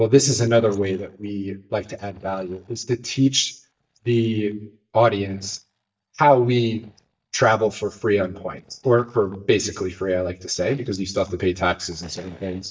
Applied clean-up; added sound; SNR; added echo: neural mask model DeepFilterNet 3.